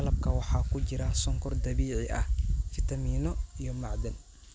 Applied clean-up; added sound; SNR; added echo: none; none; none; none.